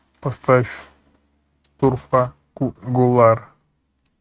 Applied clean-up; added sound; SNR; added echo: neural mask model RNNoise.